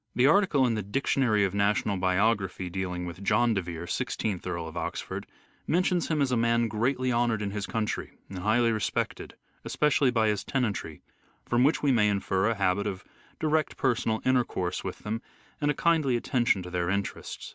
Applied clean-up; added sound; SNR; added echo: none; none; none; none.